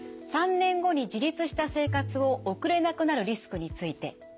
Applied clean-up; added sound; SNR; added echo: none; Piano; 11 dB; none.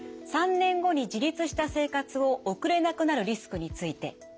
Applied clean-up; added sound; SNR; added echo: none; none; none; none.